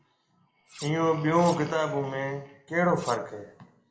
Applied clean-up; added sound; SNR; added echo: none; Cutlery, silverware; 19 dB; reverberation time 0.5 s.